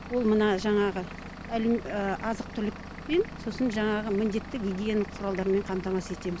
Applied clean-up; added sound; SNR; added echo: none; Engine / Vehicle; 12 dB; none.